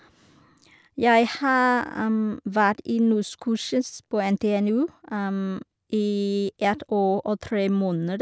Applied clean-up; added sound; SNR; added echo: none; none; none; none.